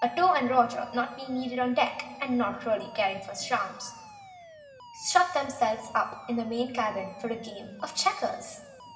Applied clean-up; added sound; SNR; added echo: none; Alarm; 19 dB; reverberation time 1.2 s.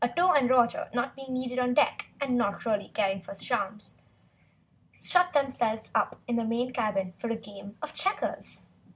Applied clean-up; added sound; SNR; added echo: none; none; none; none.